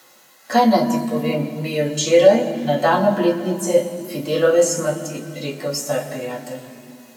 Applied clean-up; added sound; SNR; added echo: none; none; none; reverberation time 2.1 s.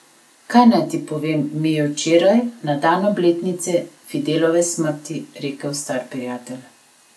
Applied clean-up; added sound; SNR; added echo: none; none; none; none.